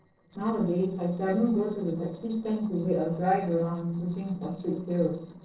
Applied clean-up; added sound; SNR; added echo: neural separator model SepFormer DNS4.